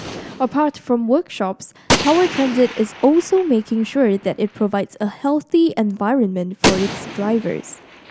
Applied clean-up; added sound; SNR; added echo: none; Gunshot, gunfire; 8 dB; none.